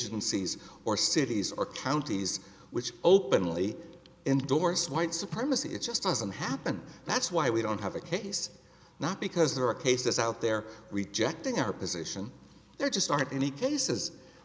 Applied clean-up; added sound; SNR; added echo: none; none; none; none.